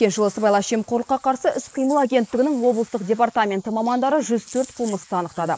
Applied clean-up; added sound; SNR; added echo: neural mask model Resemble Enhance denoiser.